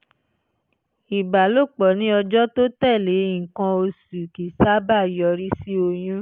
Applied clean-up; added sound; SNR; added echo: none; none; none; none.